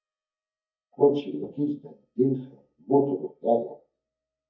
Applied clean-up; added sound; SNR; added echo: neural mask model DeepFilterNet 3.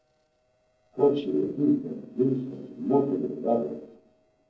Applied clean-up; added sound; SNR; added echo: neural separator model SepFormer DNS4.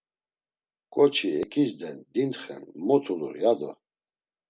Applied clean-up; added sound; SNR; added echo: none; none; none; none.